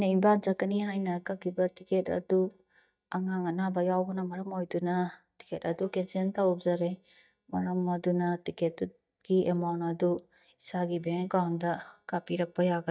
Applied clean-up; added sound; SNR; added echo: neural mask model DeepFilterNet 3.